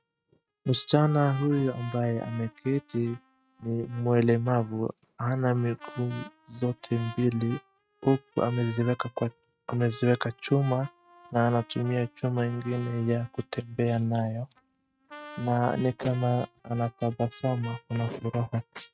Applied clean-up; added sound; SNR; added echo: neural mask model RNNoise.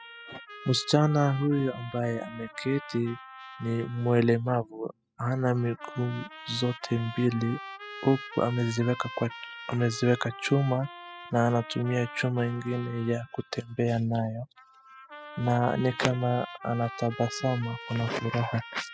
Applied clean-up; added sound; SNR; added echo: classical method spectral subtraction.